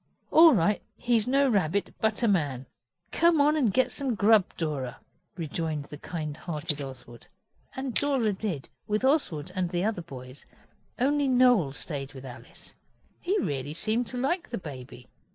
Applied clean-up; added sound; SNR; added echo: neural mask model Resemble Enhance denoiser.